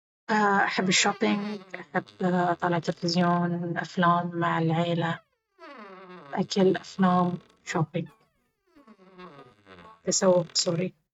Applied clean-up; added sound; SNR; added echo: neural mask model RNNoise.